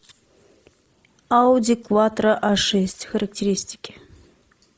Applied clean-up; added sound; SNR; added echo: neural mask model Resemble Enhance denoiser.